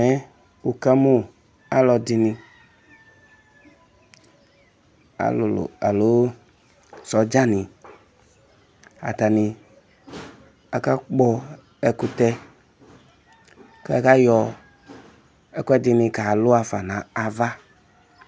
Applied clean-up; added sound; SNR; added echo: none; none; none; none.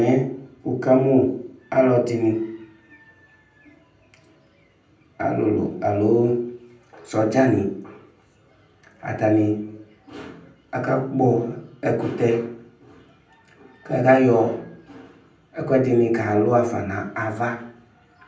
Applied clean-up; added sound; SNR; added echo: none; none; none; reverberation time 0.6 s.